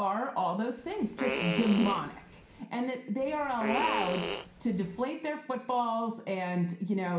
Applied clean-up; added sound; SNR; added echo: none; Fart; 5 dB; reverberation time 0.5 s.